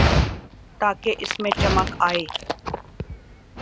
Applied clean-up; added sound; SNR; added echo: none; Dog; -2 dB; none.